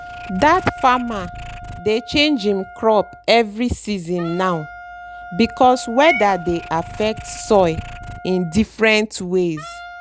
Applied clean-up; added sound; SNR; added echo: none; Wind instrument, woodwind instrument + Meow / Purr; 14 dB; none.